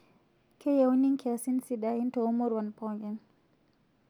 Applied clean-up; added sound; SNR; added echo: none; none; none; none.